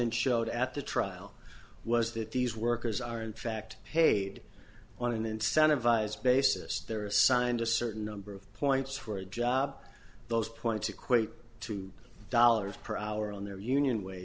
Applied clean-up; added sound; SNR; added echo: none; none; none; none.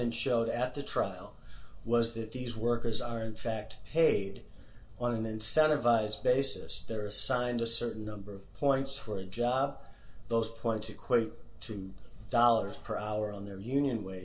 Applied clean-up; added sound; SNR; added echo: none; none; none; reverberation time 0.2 s.